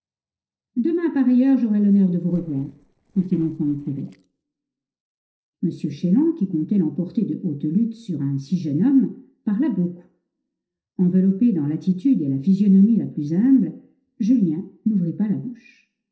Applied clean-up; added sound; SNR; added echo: neural separator model SepFormer DNS4.